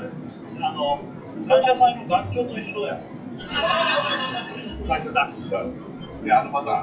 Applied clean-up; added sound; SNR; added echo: classical method WPE with log-MMSE.